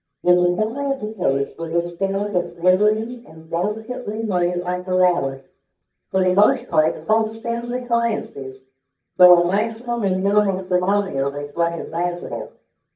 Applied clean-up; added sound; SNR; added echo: neural mask model DeepFilterNet 3.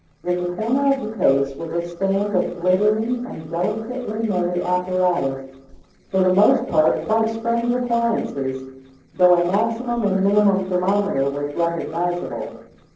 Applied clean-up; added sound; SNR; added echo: neural separator model SepFormer DNS4.